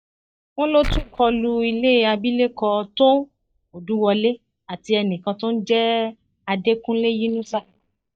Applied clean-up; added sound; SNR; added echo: neural mask model DeepFilterNet 3.